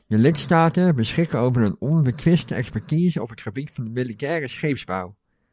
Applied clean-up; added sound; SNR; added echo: none; none; none; none.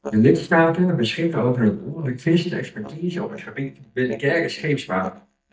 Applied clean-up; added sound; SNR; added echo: neural mask model DeepFilterNet 3.